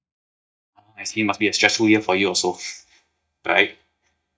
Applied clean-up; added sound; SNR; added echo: neural mask model DeepFilterNet 3.